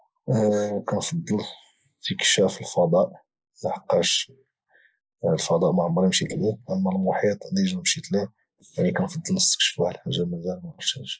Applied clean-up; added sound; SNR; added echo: neural mask model Resemble Enhance denoiser.